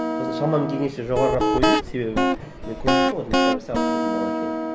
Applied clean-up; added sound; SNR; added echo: none; Guitar; -5 dB; none.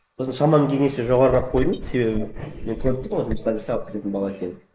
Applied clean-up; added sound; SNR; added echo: neural mask model Resemble Enhance denoiser.